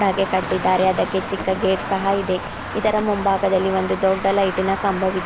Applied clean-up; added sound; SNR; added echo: none; Traffic noise, roadway noise; 8 dB; none.